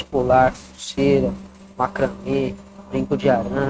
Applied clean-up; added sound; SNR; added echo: neural mask model RNNoise.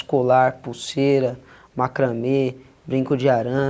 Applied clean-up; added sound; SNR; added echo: none; none; none; none.